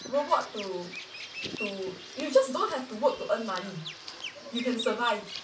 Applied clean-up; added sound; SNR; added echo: none; Bird vocalization, bird call, bird song; 11 dB; reverberation time 0.2 s.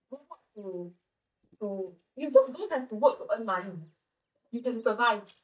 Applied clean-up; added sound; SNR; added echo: neural mask model DeepFilterNet 3.